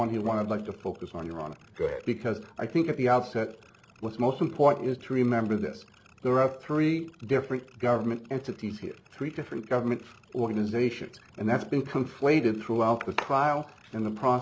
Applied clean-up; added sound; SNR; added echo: none; none; none; none.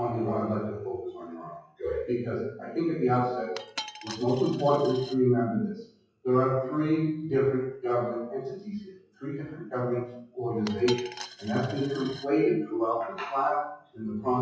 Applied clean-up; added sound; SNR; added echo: classical method WPE with log-MMSE.